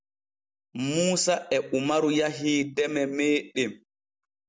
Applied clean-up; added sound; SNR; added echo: none; none; none; none.